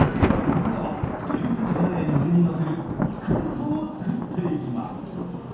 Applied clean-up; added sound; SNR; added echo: none; Thunder; 0 dB; reverberation time 0.9 s.